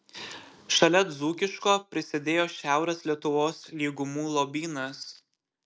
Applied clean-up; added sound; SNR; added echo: none; none; none; none.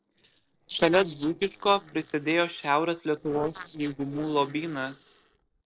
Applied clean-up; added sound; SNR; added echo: neural separator model SepFormer DNS4.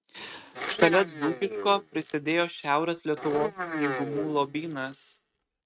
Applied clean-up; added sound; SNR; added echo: neural mask model RNNoise.